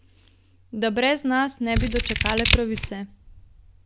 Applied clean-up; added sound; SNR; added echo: none; Scissors; -2 dB; none.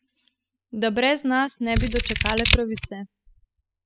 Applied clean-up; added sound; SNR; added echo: classical method spectral subtraction.